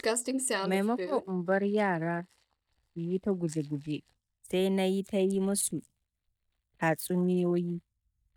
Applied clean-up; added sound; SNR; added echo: neural mask model DeepFilterNet 3.